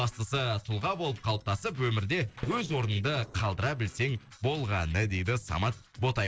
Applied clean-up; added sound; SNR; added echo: neural separator model SepFormer DNS4.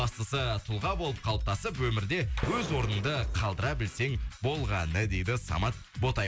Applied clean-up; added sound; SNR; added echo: none; Gunshot, gunfire; 10 dB; none.